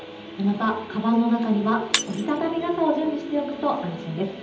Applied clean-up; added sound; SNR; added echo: none; Shatter; 11 dB; reverberation time 1.2 s.